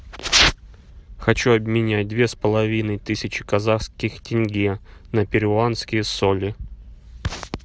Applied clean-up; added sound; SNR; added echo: none; none; none; none.